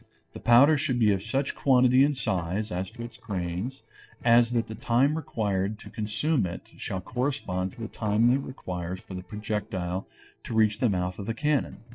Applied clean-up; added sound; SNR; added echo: neural separator model SepFormer DNS4.